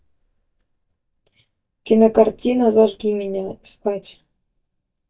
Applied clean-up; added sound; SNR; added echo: neural mask model DeepFilterNet 3.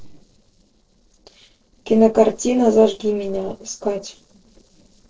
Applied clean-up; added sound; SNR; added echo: neural separator model SepFormer DNS4.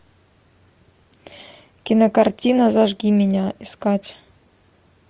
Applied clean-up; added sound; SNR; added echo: none; none; none; none.